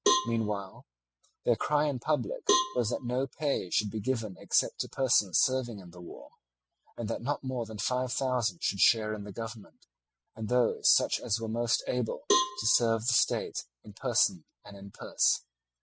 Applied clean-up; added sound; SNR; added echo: classical method spectral subtraction.